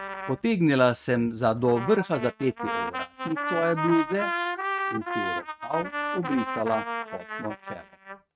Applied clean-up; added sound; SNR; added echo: neural mask model RNNoise.